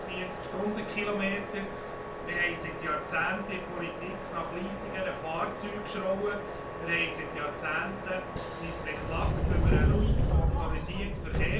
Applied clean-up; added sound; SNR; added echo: none; Subway, metro, underground; -3 dB; reverberation time 0.3 s.